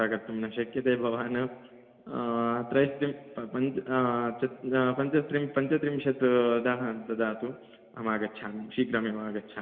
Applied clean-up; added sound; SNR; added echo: none; none; none; reverberation time 1.6 s.